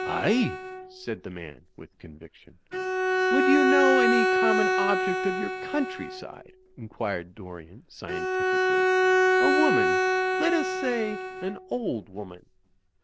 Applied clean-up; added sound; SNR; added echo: none; Bowed string instrument; -4 dB; none.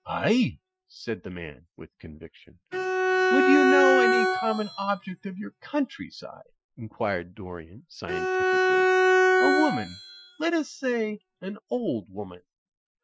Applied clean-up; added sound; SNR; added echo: classical method Wiener filter.